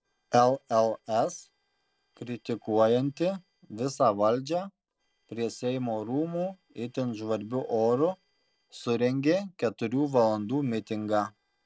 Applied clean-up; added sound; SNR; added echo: neural separator model SepFormer DNS4.